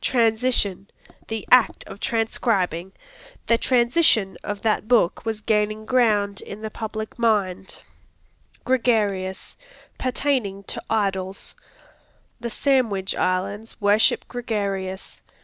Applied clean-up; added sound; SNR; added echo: none; none; none; none.